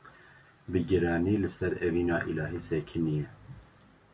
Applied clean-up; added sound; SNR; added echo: none; none; none; none.